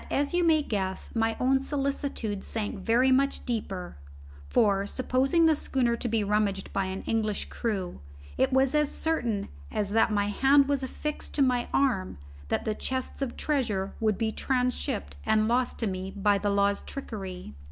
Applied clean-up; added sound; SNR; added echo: none; none; none; none.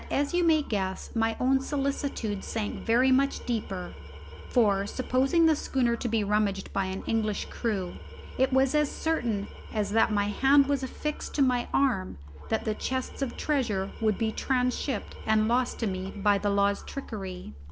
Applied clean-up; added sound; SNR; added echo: none; Tools; 20 dB; none.